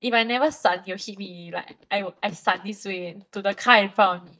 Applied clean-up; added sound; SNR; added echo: neural mask model DeepFilterNet 3.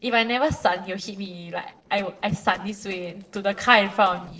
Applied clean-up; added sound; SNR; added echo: neural separator model SepFormer DNS4.